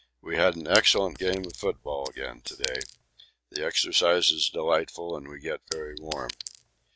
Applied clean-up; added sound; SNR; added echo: neural mask model RNNoise.